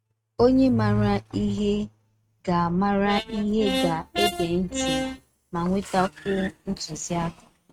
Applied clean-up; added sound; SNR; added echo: neural mask model RNNoise.